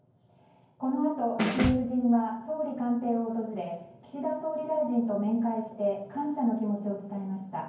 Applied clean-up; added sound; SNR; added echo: none; Snare drum; 2 dB; reverberation time 0.9 s.